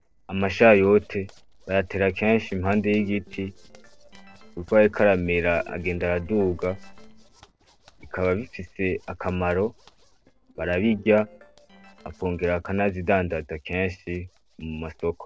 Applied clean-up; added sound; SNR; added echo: neural separator model SepFormer DNS4.